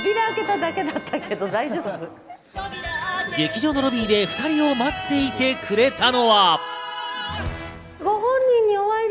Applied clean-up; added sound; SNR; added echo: none; none; none; none.